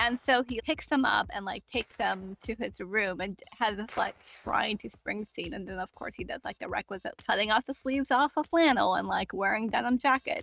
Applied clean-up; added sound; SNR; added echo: neural mask model RNNoise.